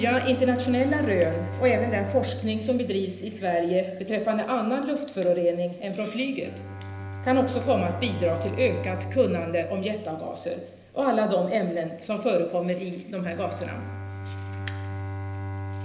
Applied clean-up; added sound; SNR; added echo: none; Bowed string instrument; 10 dB; reverberation time 0.8 s.